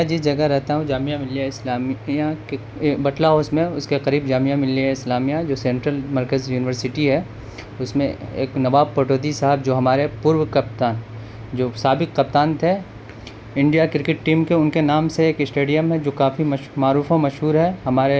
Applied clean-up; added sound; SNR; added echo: none; none; none; none.